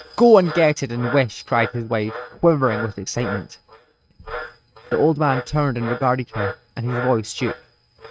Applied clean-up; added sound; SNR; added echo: neural mask model RNNoise.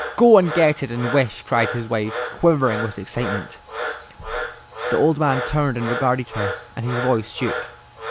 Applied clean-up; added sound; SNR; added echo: none; Frog; 8 dB; none.